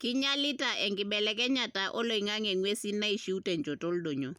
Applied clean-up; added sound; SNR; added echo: none; none; none; none.